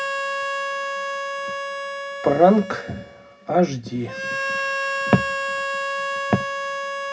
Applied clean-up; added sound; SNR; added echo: none; Harmonica; 2 dB; reverberation time 0.2 s.